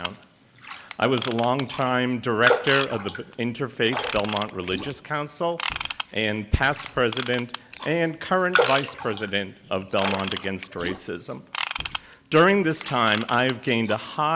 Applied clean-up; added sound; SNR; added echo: none; Ratchet, pawl / Tools + Raindrop; 6 dB; none.